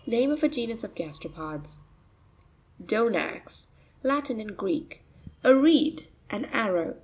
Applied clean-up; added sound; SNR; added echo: none; none; none; none.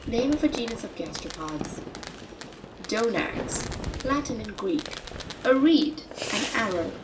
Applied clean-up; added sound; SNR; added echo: none; Fireworks; 8 dB; reverberation time 0.2 s.